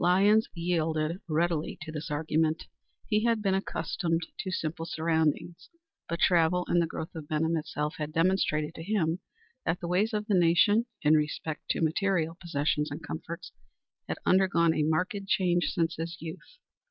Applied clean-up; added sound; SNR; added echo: none; none; none; none.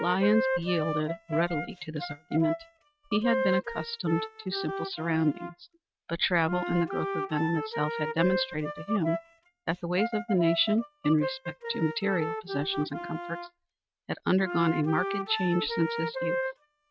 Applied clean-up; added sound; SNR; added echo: neural mask model RNNoise.